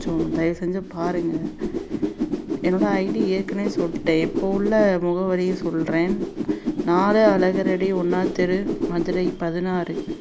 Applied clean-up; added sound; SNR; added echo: none; Whoosh, swoosh, swish; 4 dB; none.